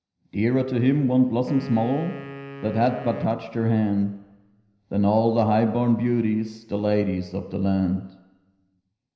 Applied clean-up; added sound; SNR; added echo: none; Wind instrument, woodwind instrument; 16 dB; reverberation time 0.9 s.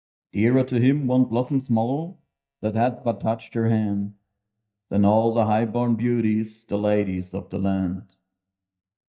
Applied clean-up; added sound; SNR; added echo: neural mask model DeepFilterNet 3.